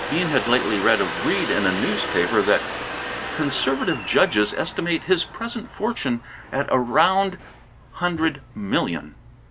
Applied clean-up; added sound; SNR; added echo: none; Domestic sounds, home sounds; 8 dB; none.